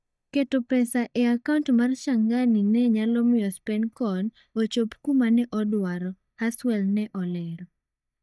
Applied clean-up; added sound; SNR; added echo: neural mask model DeepFilterNet 3.